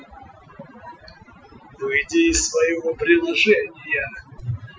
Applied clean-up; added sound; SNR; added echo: classical method Wiener filter.